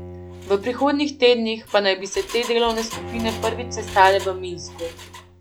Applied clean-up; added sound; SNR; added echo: none; Bowed string instrument + Engine; 13 dB; none.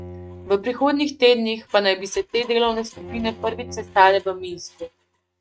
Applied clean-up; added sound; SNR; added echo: neural mask model RNNoise.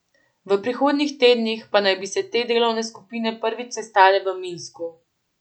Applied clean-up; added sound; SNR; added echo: none; none; none; none.